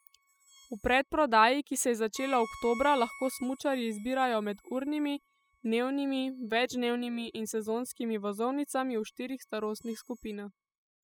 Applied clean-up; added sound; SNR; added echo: classical method spectral subtraction.